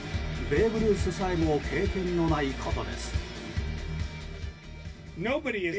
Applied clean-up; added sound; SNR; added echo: none; none; none; reverberation time 0.1 s.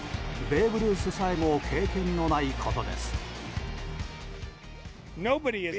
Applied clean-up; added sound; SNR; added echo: none; none; none; none.